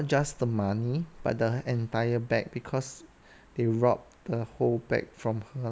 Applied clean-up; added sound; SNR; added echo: none; none; none; none.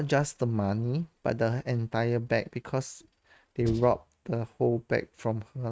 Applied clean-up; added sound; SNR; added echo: neural mask model RNNoise.